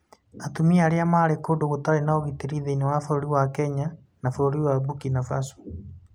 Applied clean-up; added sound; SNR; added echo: none; none; none; none.